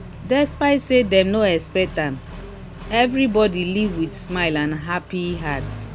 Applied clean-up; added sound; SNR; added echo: none; Accelerating, revving, vroom; 13 dB; none.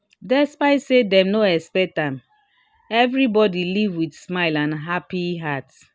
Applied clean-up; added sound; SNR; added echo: none; none; none; none.